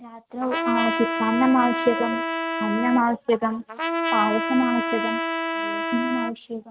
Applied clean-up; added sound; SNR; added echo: neural mask model RNNoise.